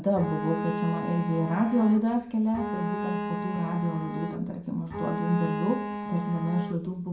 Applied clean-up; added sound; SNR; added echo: none; Bowed string instrument; 5 dB; reverberation time 0.4 s.